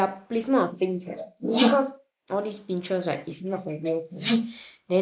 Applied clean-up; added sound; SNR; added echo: neural mask model Resemble Enhance denoiser.